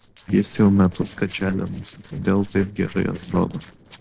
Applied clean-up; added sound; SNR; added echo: neural separator model SepFormer DNS4.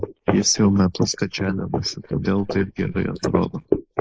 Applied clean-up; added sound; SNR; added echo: neural mask model Resemble Enhance denoiser.